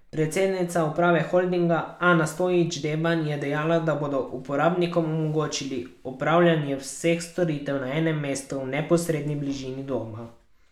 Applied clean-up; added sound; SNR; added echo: none; none; none; none.